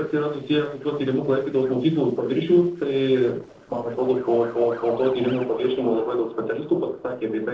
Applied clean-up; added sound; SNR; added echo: neural separator model SepFormer DNS4.